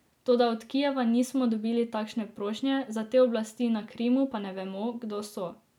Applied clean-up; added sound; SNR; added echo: none; none; none; none.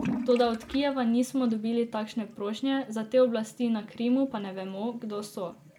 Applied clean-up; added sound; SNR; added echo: none; Toilet flush / Liquid; 13 dB; none.